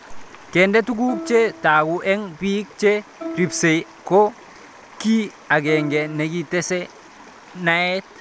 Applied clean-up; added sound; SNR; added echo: none; Plucked string instrument; 16 dB; none.